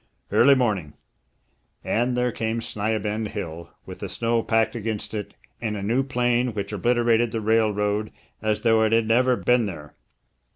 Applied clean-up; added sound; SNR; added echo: none; none; none; none.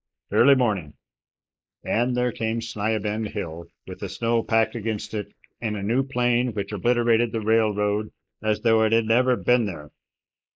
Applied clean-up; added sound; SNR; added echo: neural mask model Resemble Enhance denoiser.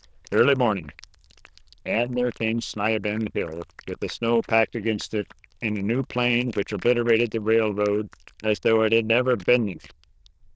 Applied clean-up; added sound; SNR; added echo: neural diffusion model UNIVERSE++.